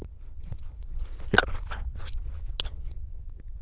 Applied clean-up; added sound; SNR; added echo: neural diffusion model UNIVERSE++.